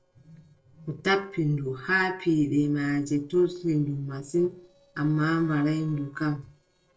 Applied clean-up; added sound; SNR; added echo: neural separator model SepFormer DNS4.